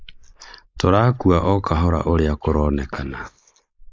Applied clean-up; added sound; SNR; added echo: neural mask model Resemble Enhance denoiser.